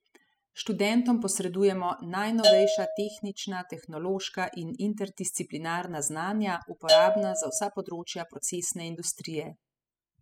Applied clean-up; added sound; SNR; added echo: classical method spectral subtraction.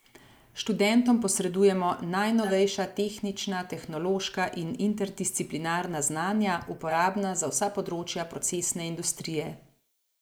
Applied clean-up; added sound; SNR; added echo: neural mask model Resemble Enhance denoiser.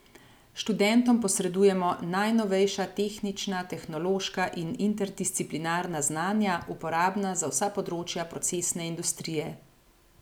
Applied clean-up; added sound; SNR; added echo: none; none; none; none.